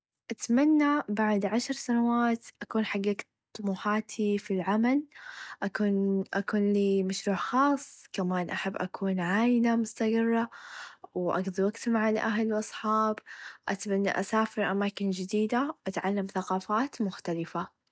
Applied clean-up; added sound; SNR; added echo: none; none; none; none.